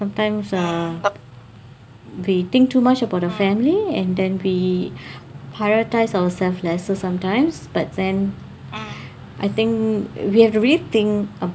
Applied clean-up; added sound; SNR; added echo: none; none; none; none.